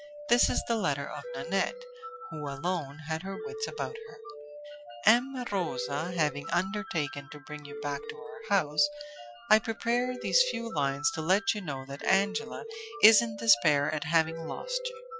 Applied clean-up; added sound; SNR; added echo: classical method Wiener filter.